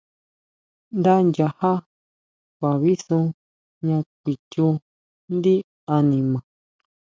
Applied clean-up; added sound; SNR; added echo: none; none; none; none.